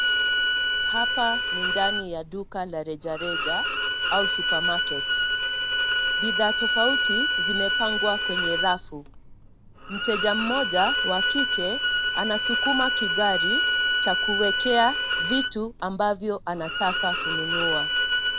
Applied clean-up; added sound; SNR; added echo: none; Bowed string instrument; -4 dB; none.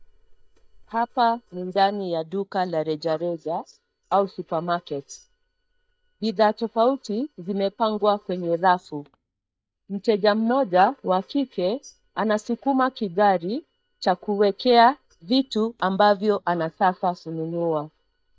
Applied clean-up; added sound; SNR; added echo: neural mask model DeepFilterNet 3.